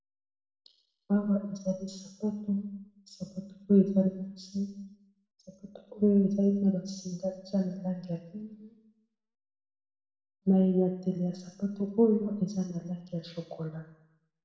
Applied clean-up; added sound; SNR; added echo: none; none; none; reverberation time 0.9 s.